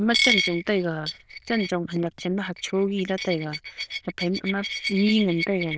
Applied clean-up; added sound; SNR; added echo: neural diffusion model UNIVERSE++.